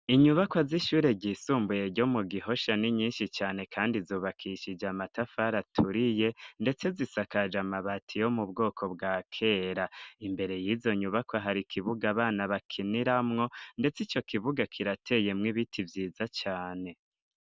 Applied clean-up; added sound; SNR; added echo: none; none; none; none.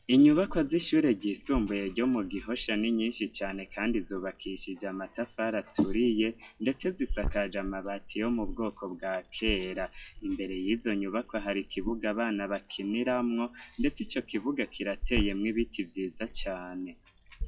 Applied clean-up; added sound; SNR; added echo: classical method WPE with log-MMSE.